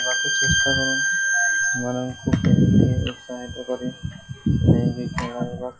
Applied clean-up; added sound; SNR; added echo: classical method log-MMSE.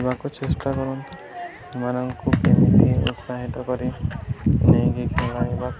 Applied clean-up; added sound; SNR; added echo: none; none; none; none.